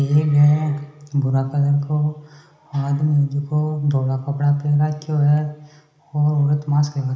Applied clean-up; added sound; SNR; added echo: none; none; none; reverberation time 0.8 s.